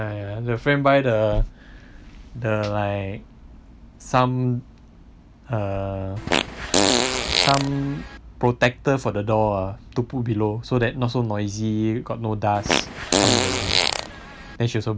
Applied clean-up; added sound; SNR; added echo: none; Fart; -1 dB; none.